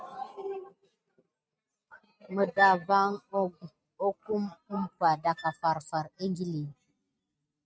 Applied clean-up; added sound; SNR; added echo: neural mask model RNNoise.